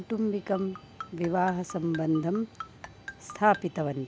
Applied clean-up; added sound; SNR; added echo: none; Marimba, xylophone; 16 dB; none.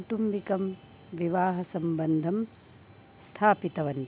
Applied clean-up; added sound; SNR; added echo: none; none; none; none.